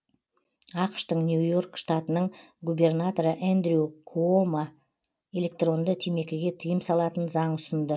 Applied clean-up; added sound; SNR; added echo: none; none; none; none.